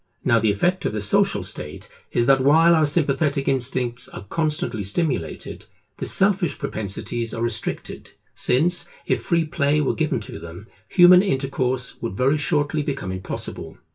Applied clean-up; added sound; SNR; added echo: none; none; none; reverberation time 0.2 s.